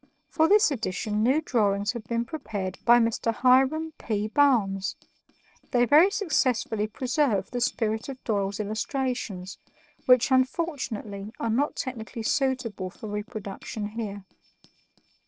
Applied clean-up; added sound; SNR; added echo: neural separator model SepFormer DNS4.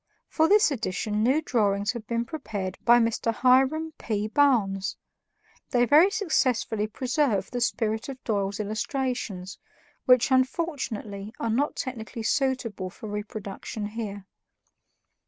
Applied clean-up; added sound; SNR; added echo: none; none; none; none.